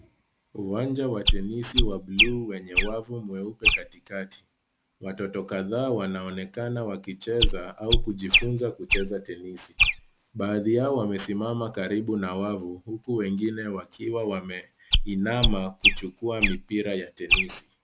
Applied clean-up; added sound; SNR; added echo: none; Chirp, tweet; -4 dB; none.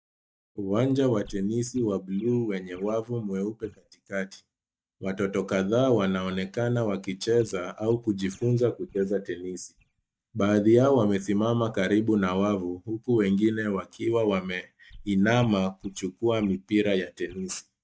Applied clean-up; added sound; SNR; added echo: neural mask model DeepFilterNet 3.